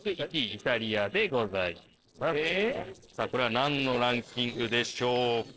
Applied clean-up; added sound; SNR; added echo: neural separator model SepFormer DNS4.